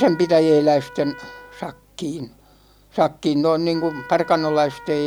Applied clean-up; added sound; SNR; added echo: none; Trumpet; 20 dB; none.